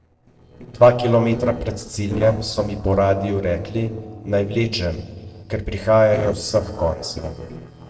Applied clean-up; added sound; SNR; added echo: neural separator model SepFormer DNS4.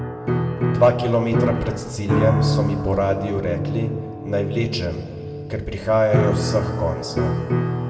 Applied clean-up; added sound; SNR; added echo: none; Piano; 0 dB; reverberation time 1.7 s.